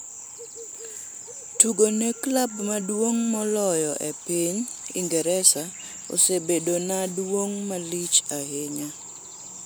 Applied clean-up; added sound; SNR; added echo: none; none; none; none.